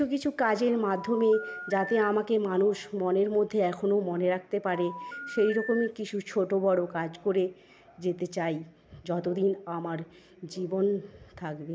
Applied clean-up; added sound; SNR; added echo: none; Telephone; 11 dB; none.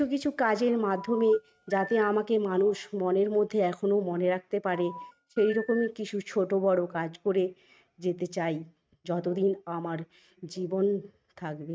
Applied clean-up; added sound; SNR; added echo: neural mask model RNNoise.